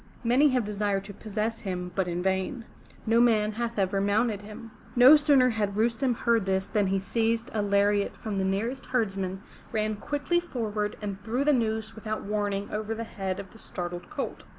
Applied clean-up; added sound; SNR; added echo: none; none; none; none.